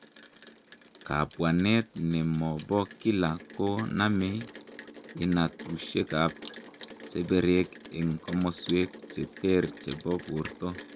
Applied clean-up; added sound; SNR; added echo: none; Rain; 17 dB; none.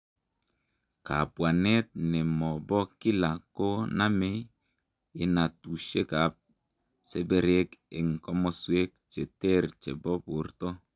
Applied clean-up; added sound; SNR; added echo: none; none; none; none.